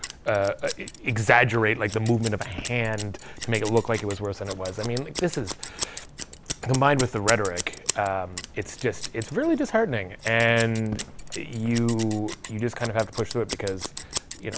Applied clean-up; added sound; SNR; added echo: none; Scissors; 11 dB; none.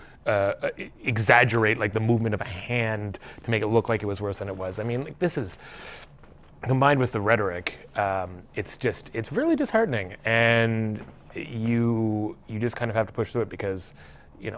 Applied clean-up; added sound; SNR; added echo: none; none; none; none.